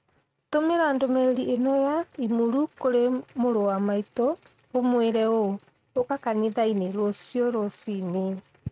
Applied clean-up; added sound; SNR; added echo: neural mask model RNNoise.